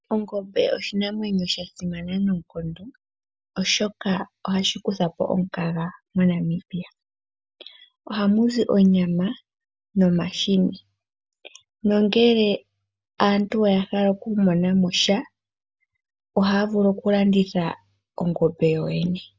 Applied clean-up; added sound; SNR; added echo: none; none; none; none.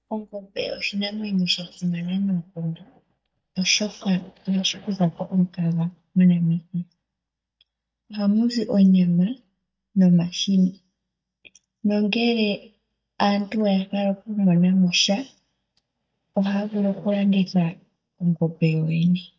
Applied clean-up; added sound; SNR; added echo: neural mask model DeepFilterNet 3.